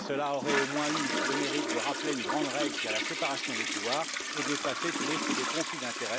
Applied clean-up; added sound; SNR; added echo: none; Toilet flush; -2 dB; none.